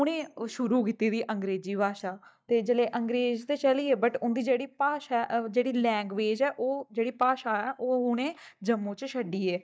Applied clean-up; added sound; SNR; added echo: neural mask model DeepFilterNet 3.